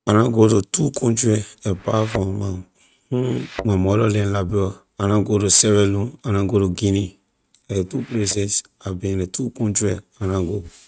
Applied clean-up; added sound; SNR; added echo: neural mask model RNNoise.